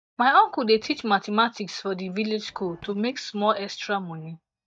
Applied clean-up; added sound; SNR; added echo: neural mask model DeepFilterNet 3.